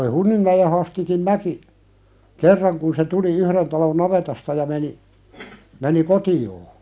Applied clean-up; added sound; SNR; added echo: none; none; none; none.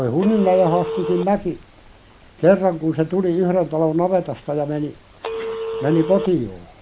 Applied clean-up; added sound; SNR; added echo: none; Telephone; 11 dB; none.